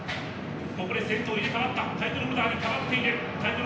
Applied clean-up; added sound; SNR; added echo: none; Mechanisms; 14 dB; reverberation time 0.9 s.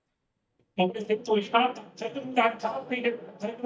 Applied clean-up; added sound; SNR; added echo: neural mask model DeepFilterNet 3.